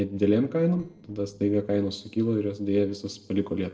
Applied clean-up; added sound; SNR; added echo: neural separator model SepFormer DNS4.